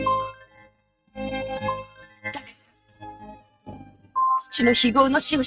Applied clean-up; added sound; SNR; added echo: neural mask model RNNoise.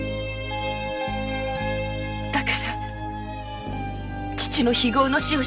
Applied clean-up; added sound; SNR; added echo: none; none; none; none.